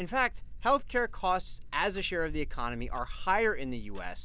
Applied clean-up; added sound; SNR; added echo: none; Clock; 5 dB; none.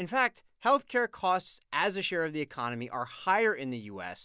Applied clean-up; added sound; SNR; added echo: none; none; none; none.